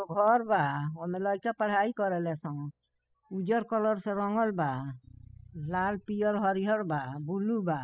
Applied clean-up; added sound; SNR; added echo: classical method spectral subtraction.